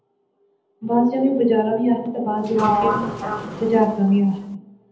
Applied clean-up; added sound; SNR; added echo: none; Sliding door; 5 dB; reverberation time 0.7 s.